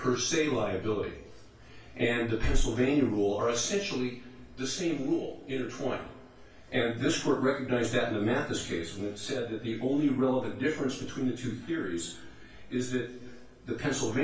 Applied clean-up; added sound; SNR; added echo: none; none; none; reverberation time 0.3 s.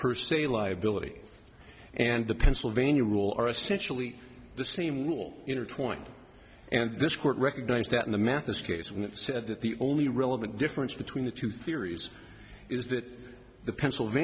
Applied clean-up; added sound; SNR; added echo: none; none; none; none.